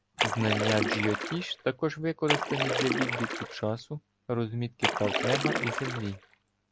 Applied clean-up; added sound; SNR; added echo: none; Splash, splatter; 0 dB; none.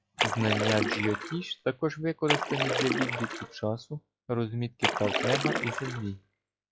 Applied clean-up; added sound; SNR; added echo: classical method log-MMSE.